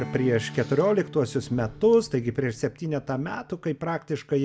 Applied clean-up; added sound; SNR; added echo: none; Strum; 17 dB; none.